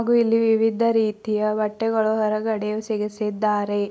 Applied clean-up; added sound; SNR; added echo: none; none; none; none.